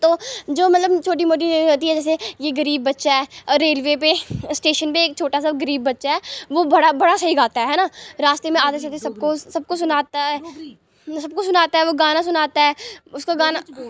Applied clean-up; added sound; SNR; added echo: none; none; none; none.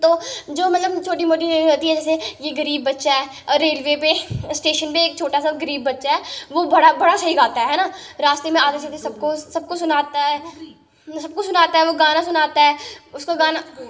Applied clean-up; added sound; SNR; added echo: none; none; none; reverberation time 0.7 s.